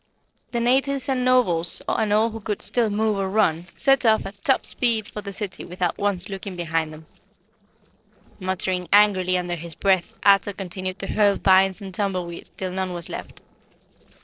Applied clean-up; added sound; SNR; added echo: neural separator model SepFormer DNS4.